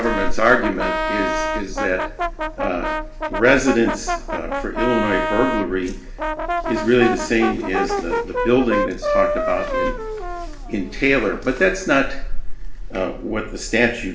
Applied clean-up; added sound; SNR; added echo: none; Brass instrument; 5 dB; reverberation time 0.5 s.